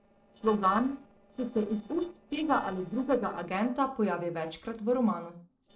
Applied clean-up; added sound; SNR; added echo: neural separator model SepFormer DNS4.